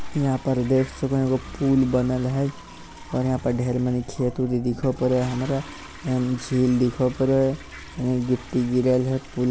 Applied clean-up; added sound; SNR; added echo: none; Toilet flush + Motorcycle / Dog; 17 dB; none.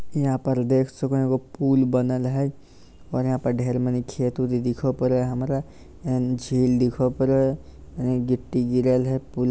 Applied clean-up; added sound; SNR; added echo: none; none; none; none.